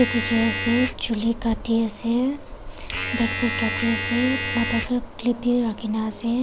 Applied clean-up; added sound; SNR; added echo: none; Domestic sounds, home sounds; 6 dB; none.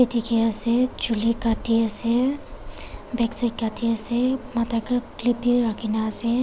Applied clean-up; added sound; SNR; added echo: none; none; none; none.